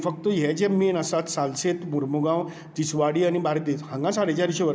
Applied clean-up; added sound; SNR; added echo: none; none; none; none.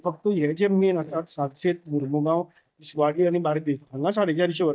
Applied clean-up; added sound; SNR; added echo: neural mask model DeepFilterNet 3.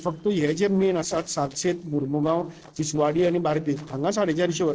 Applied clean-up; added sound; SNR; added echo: neural separator model SepFormer DNS4.